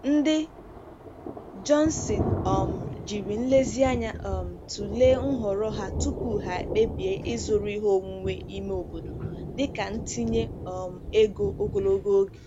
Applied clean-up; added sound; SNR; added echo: none; Thunder; 7 dB; none.